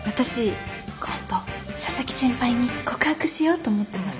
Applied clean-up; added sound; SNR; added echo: none; none; none; none.